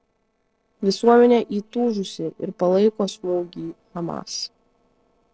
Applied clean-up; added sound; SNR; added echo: neural separator model SepFormer DNS4.